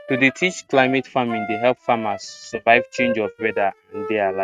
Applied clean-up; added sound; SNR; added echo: neural mask model RNNoise.